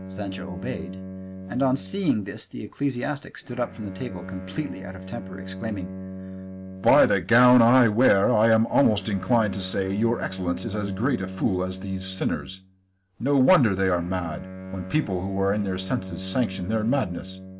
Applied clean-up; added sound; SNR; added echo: none; Bowed string instrument; 12 dB; none.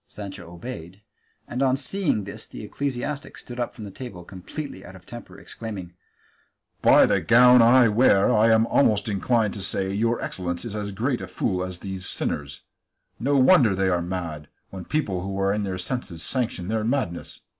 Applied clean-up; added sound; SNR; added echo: none; none; none; none.